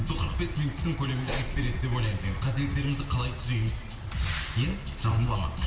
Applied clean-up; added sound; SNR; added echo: none; Truck; 7 dB; reverberation time 2.3 s.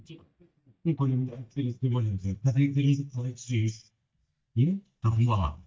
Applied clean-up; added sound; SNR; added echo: neural mask model DeepFilterNet 3.